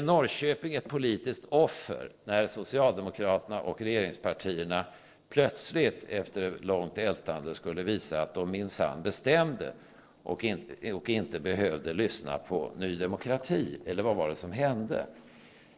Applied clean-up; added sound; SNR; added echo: neural separator model SepFormer DNS4.